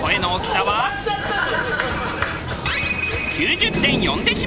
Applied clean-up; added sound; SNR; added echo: none; Thunder / Rain; 8 dB; none.